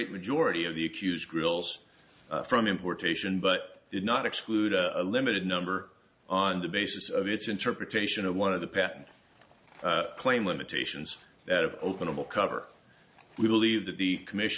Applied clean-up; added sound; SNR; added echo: none; none; none; none.